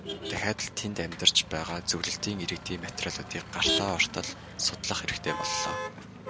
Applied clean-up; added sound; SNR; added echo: none; Motor vehicle (road); 6 dB; none.